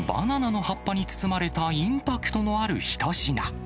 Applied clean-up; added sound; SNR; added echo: none; none; none; none.